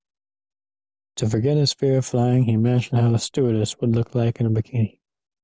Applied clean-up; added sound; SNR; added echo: none; none; none; none.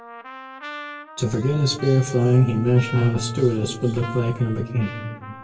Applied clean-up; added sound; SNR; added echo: none; Trumpet; 16 dB; reverberation time 1.5 s.